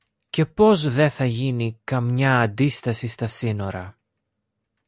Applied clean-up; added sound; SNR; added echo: none; none; none; none.